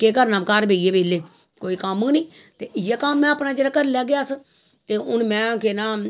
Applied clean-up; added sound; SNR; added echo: none; none; none; none.